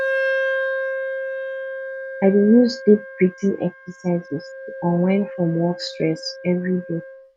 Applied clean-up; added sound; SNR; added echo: none; Wind instrument, woodwind instrument; 7 dB; none.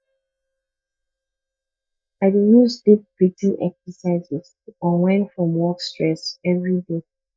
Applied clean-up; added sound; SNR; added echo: neural mask model DeepFilterNet 3.